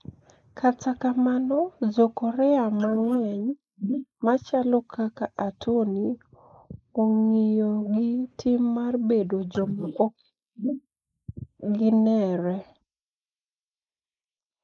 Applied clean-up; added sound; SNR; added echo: neural mask model Resemble Enhance denoiser.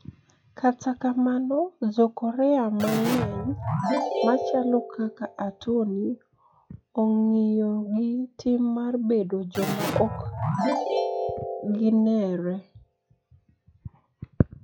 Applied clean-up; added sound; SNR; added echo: classical method log-MMSE.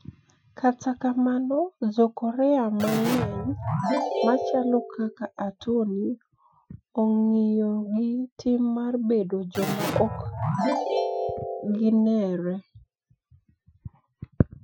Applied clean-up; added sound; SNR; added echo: classical method Wiener filter.